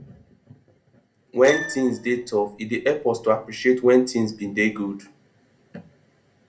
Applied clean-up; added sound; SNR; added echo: none; Keyboard (musical); 14 dB; reverberation time 0.3 s.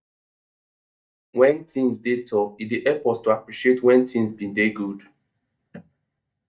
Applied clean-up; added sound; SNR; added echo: neural mask model DeepFilterNet 3.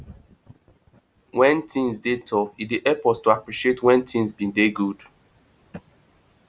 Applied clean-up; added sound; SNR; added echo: none; none; none; none.